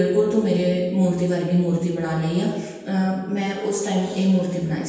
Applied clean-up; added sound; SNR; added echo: none; none; none; reverberation time 1.2 s.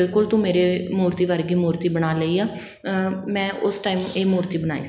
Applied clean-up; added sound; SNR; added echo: none; none; none; none.